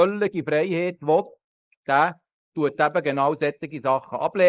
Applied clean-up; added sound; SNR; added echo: neural mask model Resemble Enhance denoiser.